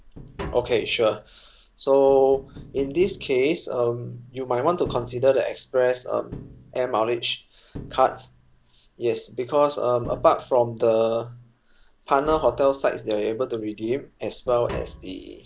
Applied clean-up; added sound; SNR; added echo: none; Tap; 20 dB; none.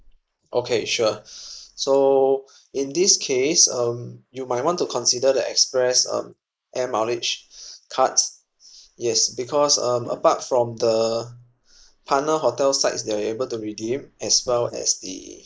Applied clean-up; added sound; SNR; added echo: neural mask model Resemble Enhance denoiser.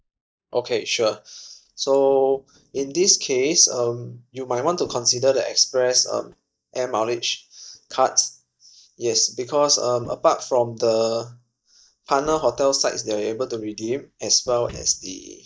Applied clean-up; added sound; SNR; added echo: neural mask model DeepFilterNet 3.